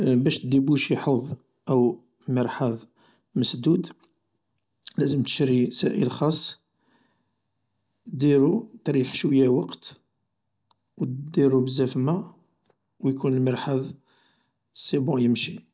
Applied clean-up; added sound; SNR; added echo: none; none; none; none.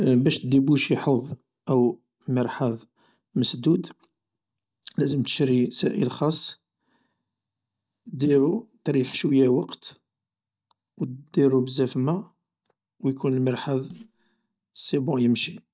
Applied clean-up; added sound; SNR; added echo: neural mask model DeepFilterNet 3.